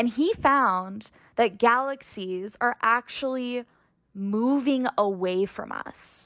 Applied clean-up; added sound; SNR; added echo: none; none; none; none.